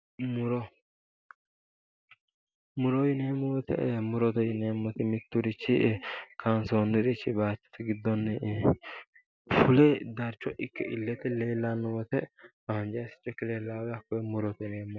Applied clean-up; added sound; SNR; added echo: none; none; none; none.